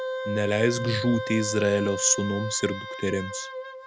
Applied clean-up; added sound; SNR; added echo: none; Wind instrument, woodwind instrument; 7 dB; none.